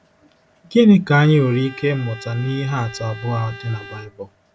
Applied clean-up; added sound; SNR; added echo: none; Bowed string instrument; 19 dB; none.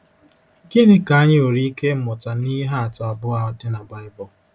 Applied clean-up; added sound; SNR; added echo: none; none; none; none.